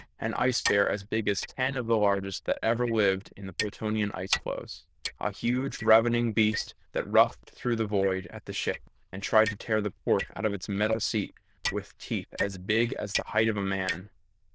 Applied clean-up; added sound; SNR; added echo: neural diffusion model UNIVERSE++.